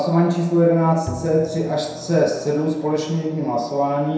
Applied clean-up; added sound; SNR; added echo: none; Bowed string instrument; 18 dB; reverberation time 0.7 s.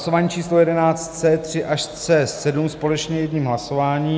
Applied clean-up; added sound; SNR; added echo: none; none; none; none.